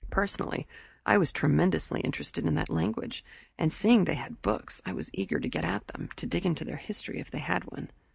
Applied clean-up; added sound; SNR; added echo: none; none; none; none.